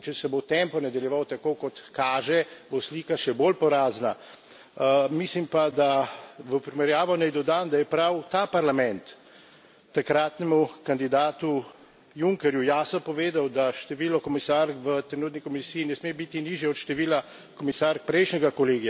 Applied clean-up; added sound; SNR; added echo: none; none; none; none.